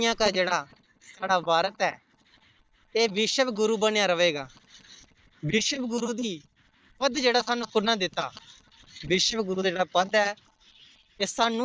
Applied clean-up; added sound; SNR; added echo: neural mask model DeepFilterNet 3.